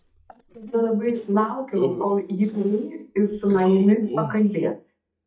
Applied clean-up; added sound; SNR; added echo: neural mask model DeepFilterNet 3.